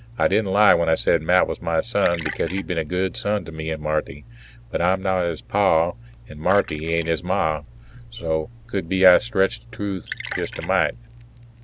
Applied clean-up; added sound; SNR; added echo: none; Liquid; 17 dB; none.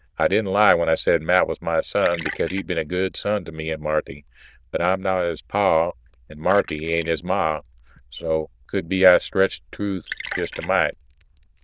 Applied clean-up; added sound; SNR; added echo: neural diffusion model UNIVERSE++.